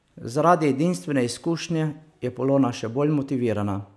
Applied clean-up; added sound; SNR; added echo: none; none; none; none.